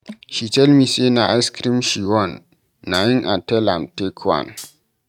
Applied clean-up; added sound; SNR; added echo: neural mask model RNNoise.